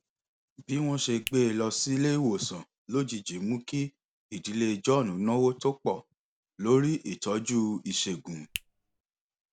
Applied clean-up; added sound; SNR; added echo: none; Finger snapping; 14 dB; none.